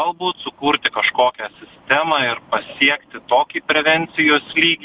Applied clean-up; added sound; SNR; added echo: none; none; none; none.